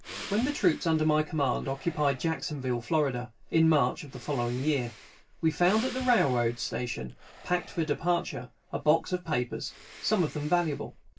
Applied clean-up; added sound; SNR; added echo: none; Breathing; 18 dB; reverberation time 0.1 s.